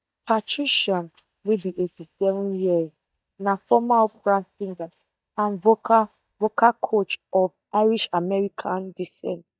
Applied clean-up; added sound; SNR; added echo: neural mask model DeepFilterNet 3.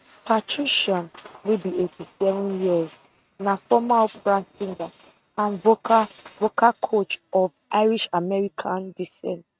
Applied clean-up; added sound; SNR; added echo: neural mask model RNNoise.